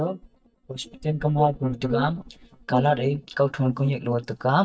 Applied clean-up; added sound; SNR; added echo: neural mask model DeepFilterNet 3.